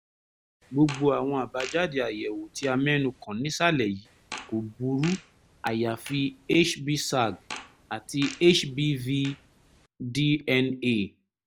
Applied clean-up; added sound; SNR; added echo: none; Fart; 17 dB; none.